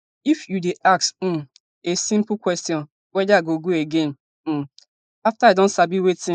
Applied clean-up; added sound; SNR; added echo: neural mask model Resemble Enhance denoiser.